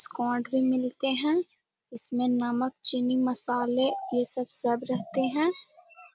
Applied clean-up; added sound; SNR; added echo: none; none; none; none.